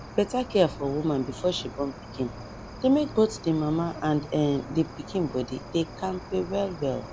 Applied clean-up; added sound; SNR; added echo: none; Cricket; 14 dB; none.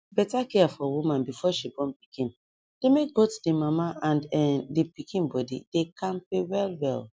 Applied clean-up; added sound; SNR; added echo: none; none; none; none.